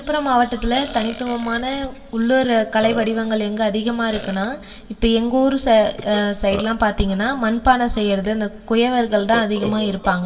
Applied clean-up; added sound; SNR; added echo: none; Burping, eructation; 16 dB; reverberation time 2.0 s.